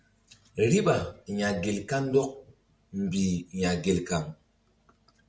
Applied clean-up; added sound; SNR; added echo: none; none; none; none.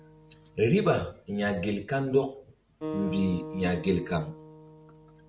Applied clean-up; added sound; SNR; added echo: none; Acoustic guitar; 13 dB; none.